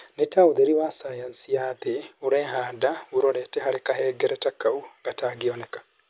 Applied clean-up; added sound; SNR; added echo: none; none; none; none.